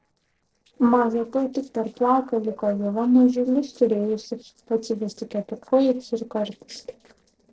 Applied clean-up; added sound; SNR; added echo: neural separator model SepFormer DNS4.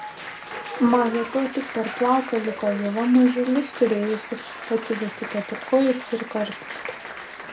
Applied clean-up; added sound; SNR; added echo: none; Applause; 11 dB; reverberation time 0.2 s.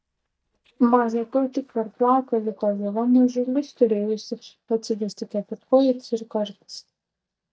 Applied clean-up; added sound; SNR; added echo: neural mask model DeepFilterNet 3.